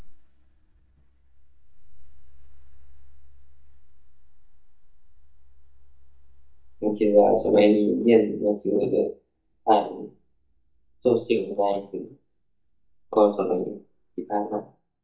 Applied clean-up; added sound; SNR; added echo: neural mask model DeepFilterNet 3.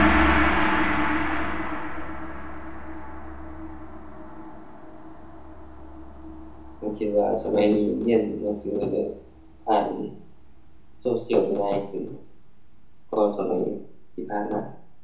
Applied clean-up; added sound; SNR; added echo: none; Gong; 1 dB; reverberation time 0.6 s.